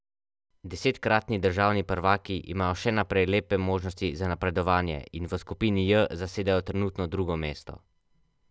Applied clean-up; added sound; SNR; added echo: none; none; none; none.